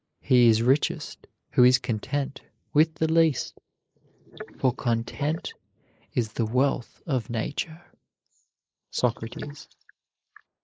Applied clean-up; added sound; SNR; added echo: neural mask model Resemble Enhance denoiser.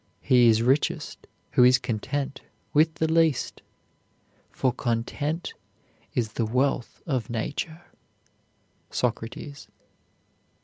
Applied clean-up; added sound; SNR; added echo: none; none; none; none.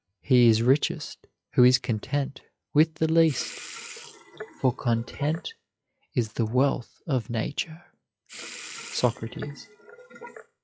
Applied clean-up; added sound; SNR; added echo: classical method log-MMSE.